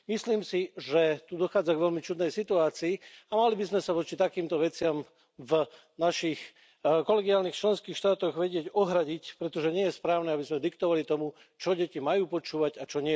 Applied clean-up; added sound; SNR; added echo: none; none; none; none.